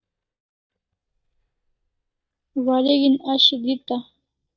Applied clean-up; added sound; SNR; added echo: neural mask model DeepFilterNet 3.